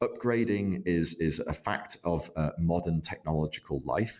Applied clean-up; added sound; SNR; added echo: none; none; none; none.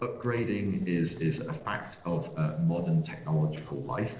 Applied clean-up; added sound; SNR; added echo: neural separator model SepFormer DNS4.